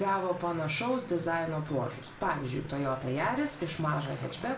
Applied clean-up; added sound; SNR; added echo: none; Traffic noise, roadway noise; 18 dB; reverberation time 0.4 s.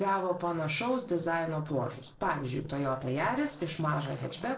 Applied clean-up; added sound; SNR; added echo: neural separator model SepFormer DNS4.